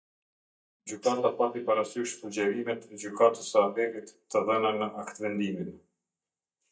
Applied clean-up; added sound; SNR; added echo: neural mask model DeepFilterNet 3.